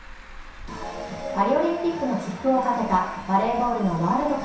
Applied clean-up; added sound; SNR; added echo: none; Traffic noise, roadway noise; 17 dB; reverberation time 0.7 s.